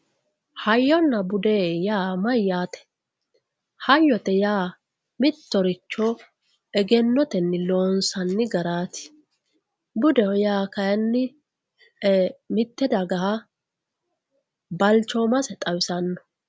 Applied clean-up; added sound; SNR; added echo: none; none; none; none.